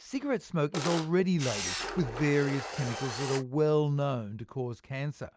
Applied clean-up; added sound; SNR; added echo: none; Camera; 7 dB; none.